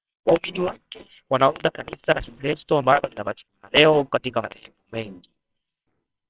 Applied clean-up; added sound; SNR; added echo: neural separator model SepFormer WHAMR!.